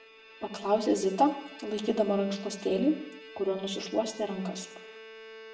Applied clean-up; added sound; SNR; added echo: none; Bowed string instrument; 18 dB; reverberation time 0.6 s.